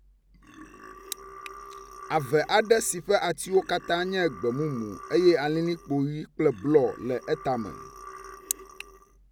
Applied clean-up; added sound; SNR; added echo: none; Burping, eructation; 18 dB; none.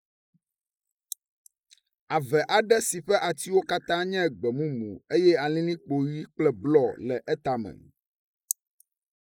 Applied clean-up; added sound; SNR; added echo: neural mask model Resemble Enhance denoiser.